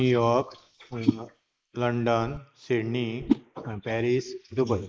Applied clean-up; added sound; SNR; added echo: neural mask model Resemble Enhance denoiser.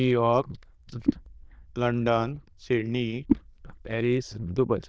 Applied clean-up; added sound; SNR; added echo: neural diffusion model UNIVERSE++.